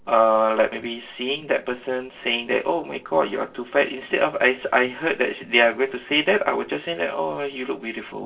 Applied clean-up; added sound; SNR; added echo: neural separator model SepFormer DNS4.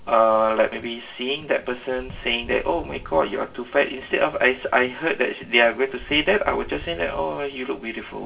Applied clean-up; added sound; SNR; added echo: none; Wind; 19 dB; reverberation time 0.2 s.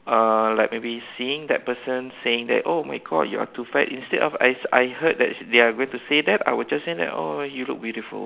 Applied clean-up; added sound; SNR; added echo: none; none; none; none.